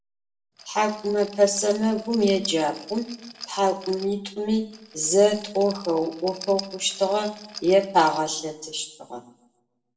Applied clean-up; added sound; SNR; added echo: none; Rattle; 17 dB; reverberation time 0.6 s.